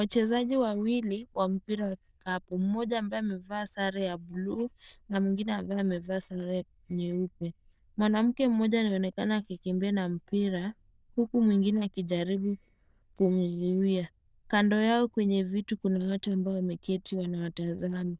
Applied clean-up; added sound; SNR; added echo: neural diffusion model UNIVERSE++.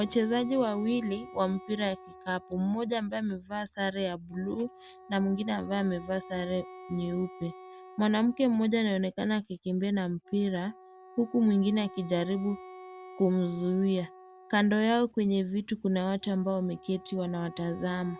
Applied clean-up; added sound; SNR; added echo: none; Wind instrument, woodwind instrument; 19 dB; none.